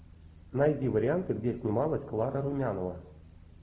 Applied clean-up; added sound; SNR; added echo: none; none; none; none.